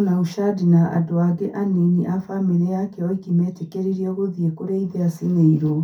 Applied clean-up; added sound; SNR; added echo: none; none; none; reverberation time 0.3 s.